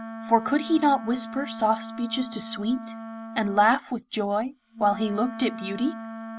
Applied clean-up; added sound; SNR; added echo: none; Wind instrument, woodwind instrument; 12 dB; none.